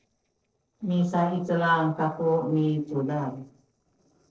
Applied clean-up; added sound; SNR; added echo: neural separator model SepFormer DNS4.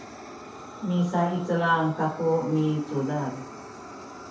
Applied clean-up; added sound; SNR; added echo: none; Fire; 14 dB; reverberation time 0.5 s.